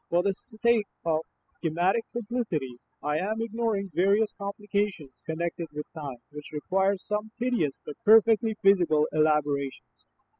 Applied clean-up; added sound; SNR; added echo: classical method spectral subtraction.